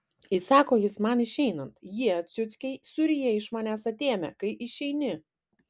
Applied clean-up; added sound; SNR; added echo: none; none; none; none.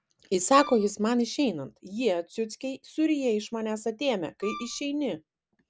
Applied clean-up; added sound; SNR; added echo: none; Wind instrument, woodwind instrument; 14 dB; none.